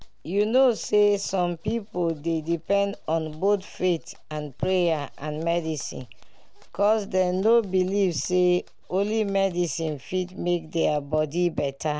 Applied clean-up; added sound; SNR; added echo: none; Zipper (clothing); 18 dB; none.